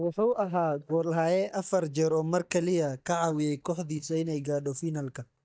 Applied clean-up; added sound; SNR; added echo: neural mask model DeepFilterNet 3.